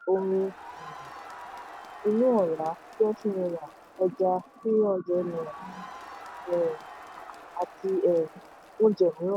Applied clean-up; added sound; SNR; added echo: none; Crowd; 17 dB; none.